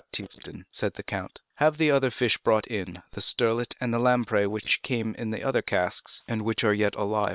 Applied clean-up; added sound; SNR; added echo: neural separator model SepFormer WHAM!.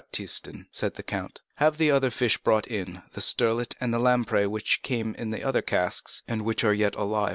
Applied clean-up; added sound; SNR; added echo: none; none; none; none.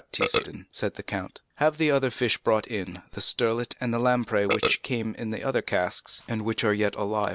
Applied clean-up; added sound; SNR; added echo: none; Burping, eructation; 9 dB; none.